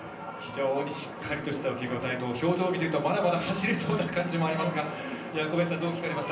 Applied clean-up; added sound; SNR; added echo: none; Cough; 17 dB; reverberation time 0.6 s.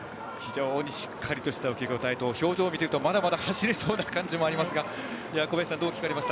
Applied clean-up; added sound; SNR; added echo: none; none; none; none.